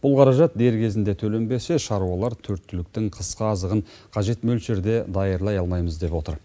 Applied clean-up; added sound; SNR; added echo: none; none; none; none.